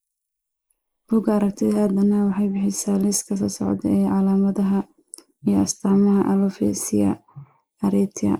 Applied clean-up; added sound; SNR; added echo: neural mask model Resemble Enhance denoiser.